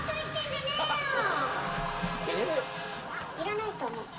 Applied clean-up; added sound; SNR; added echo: none; Printer; 12 dB; reverberation time 0.7 s.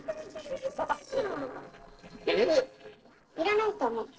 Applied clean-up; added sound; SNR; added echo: neural separator model SepFormer DNS4.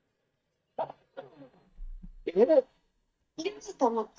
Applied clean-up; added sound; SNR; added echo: neural mask model DeepFilterNet 3.